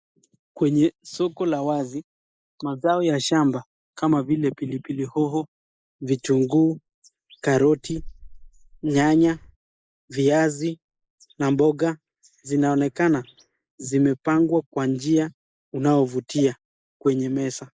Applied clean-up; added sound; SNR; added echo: neural mask model Resemble Enhance denoiser.